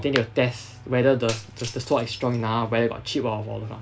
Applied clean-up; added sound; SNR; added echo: none; Shatter; 18 dB; none.